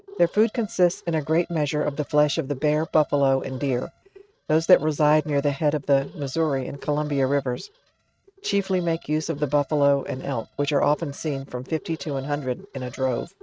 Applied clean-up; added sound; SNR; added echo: neural mask model RNNoise.